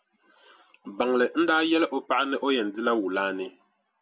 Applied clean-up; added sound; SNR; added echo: none; none; none; none.